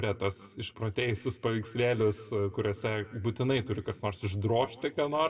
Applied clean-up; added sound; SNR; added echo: none; none; none; reverberation time 1.1 s.